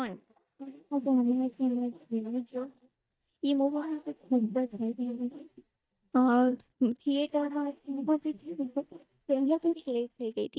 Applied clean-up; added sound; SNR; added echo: neural mask model DeepFilterNet 3.